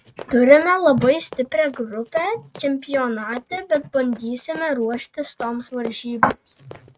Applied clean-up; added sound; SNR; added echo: neural mask model RNNoise.